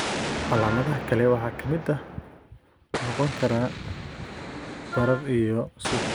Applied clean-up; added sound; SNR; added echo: none; Wind instrument, woodwind instrument + Explosion; 5 dB; none.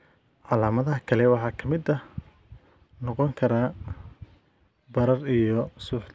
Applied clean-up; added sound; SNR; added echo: none; none; none; none.